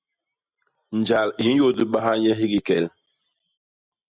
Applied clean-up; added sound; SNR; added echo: none; none; none; none.